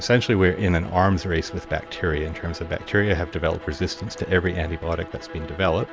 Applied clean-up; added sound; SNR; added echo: none; Bowed string instrument; 16 dB; none.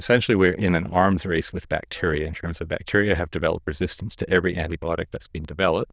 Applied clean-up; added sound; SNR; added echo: neural diffusion model UNIVERSE++.